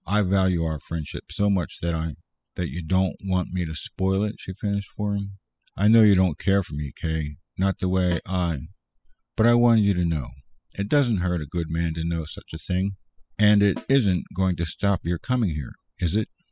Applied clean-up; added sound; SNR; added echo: classical method spectral subtraction.